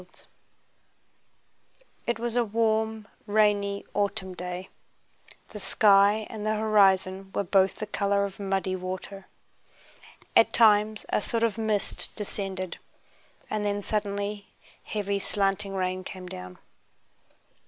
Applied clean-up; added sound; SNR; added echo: none; none; none; none.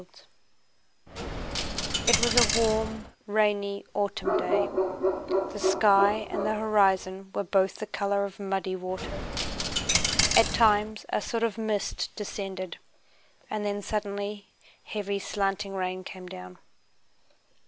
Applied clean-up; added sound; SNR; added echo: none; Coin (dropping) + Bark; -1 dB; none.